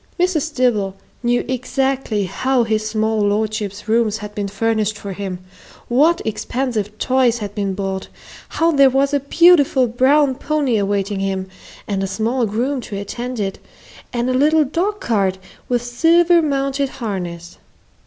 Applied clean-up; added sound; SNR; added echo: none; none; none; none.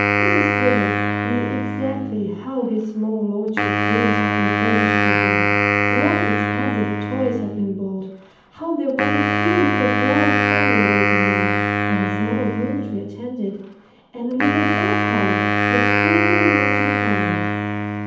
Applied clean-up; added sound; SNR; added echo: none; Wind instrument, woodwind instrument; -4 dB; reverberation time 0.8 s.